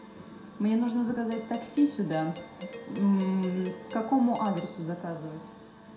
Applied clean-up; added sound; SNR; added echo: none; Doorbell; 17 dB; reverberation time 0.5 s.